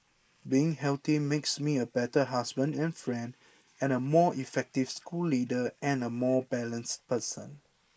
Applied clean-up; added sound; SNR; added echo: neural mask model Resemble Enhance denoiser.